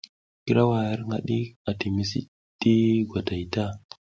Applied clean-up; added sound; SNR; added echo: none; none; none; none.